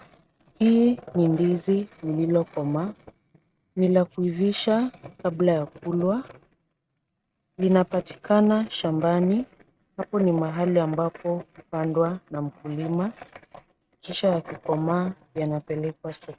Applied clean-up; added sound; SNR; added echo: neural mask model RNNoise.